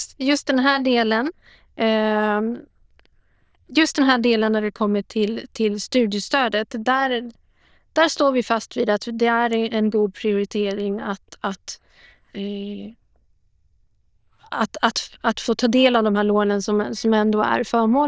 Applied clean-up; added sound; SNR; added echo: neural diffusion model UNIVERSE++.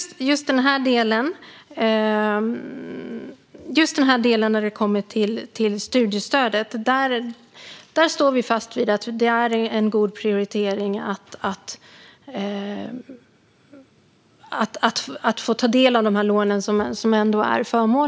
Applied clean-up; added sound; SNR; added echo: none; none; none; none.